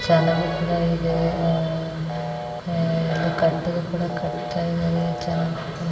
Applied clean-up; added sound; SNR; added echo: none; Telephone; 11 dB; reverberation time 2.0 s.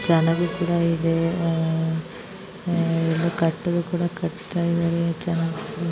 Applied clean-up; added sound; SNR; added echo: none; none; none; none.